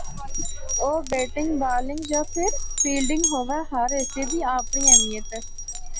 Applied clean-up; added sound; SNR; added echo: none; Glass; -2 dB; none.